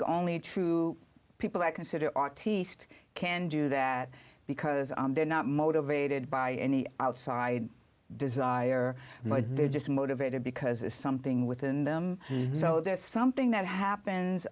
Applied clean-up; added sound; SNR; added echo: none; none; none; none.